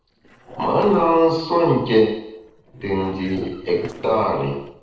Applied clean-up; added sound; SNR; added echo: neural separator model SepFormer DNS4.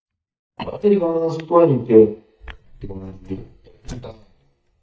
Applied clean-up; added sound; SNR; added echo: neural mask model DeepFilterNet 3.